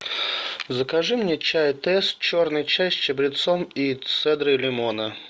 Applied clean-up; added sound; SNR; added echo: none; none; none; none.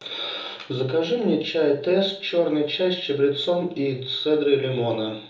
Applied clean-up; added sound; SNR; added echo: none; none; none; reverberation time 1.0 s.